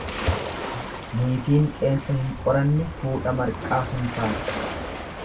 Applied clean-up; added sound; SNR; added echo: none; Waves, surf; 6 dB; reverberation time 0.1 s.